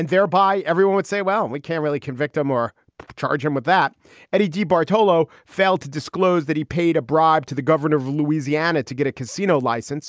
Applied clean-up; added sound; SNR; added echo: none; none; none; none.